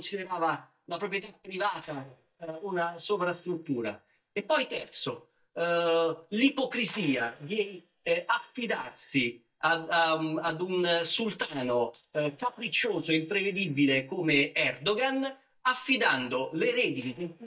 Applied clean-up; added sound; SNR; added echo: neural mask model DeepFilterNet 3.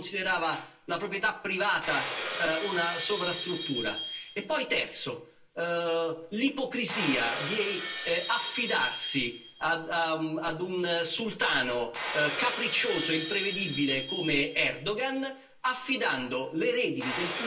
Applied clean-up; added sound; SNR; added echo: none; Shatter; 8 dB; reverberation time 0.3 s.